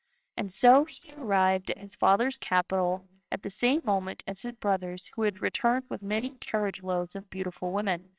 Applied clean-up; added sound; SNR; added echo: neural separator model SepFormer WHAMR!.